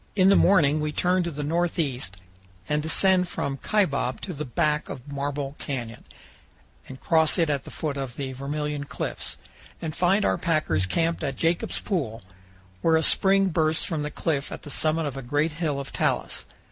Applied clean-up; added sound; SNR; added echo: none; Bowed string instrument; 10 dB; none.